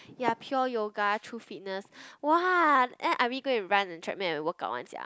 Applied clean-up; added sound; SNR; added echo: none; none; none; none.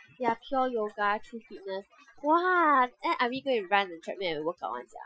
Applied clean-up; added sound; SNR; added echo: classical method Wiener filter.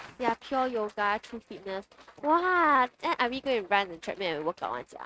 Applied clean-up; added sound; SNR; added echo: neural mask model RNNoise.